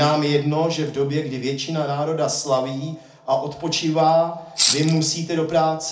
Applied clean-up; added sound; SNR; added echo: none; Rattle (instrument); 0 dB; reverberation time 0.3 s.